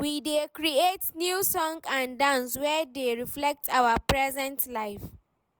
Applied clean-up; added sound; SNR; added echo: none; none; none; none.